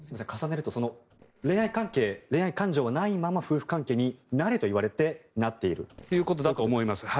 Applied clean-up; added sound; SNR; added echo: neural separator model SepFormer DNS4.